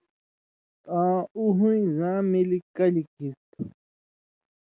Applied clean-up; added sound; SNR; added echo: none; none; none; none.